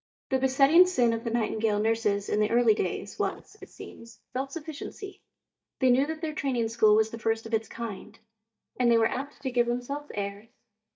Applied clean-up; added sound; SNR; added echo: neural mask model DeepFilterNet 3.